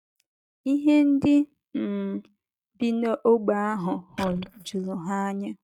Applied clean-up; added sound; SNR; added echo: neural mask model DeepFilterNet 3.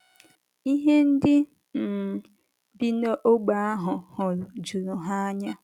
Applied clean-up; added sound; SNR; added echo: none; none; none; none.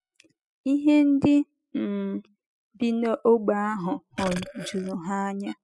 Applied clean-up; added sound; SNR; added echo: classical method spectral subtraction.